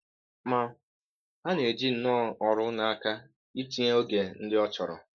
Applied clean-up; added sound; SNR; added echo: neural mask model Resemble Enhance denoiser.